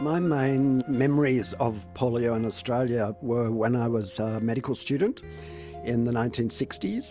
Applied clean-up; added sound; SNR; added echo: none; none; none; none.